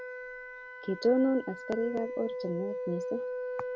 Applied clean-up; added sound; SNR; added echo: none; Wind instrument, woodwind instrument; 6 dB; none.